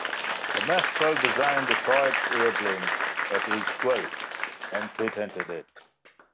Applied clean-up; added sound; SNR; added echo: none; Applause / Crowd; -1 dB; none.